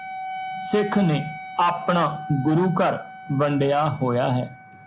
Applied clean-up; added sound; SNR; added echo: none; Wind instrument, woodwind instrument; 12 dB; none.